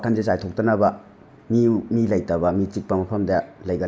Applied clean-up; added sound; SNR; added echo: none; none; none; none.